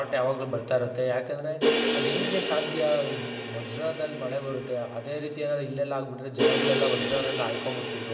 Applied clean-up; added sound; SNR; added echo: none; Crash cymbal; 1 dB; reverberation time 1.1 s.